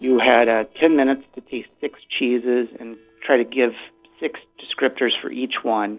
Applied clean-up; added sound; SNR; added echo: neural separator model SepFormer DNS4.